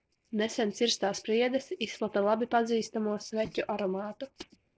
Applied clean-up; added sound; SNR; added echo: neural separator model SepFormer DNS4.